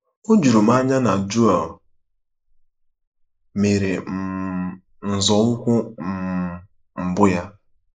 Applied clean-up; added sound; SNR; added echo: neural mask model Resemble Enhance denoiser.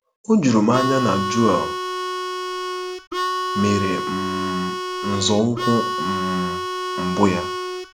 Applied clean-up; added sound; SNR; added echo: none; Harmonica; 3 dB; none.